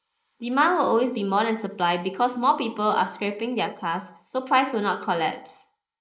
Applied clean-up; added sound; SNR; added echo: neural mask model Resemble Enhance denoiser.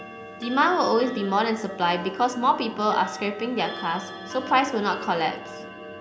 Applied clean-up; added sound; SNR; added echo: none; Clock; 13 dB; none.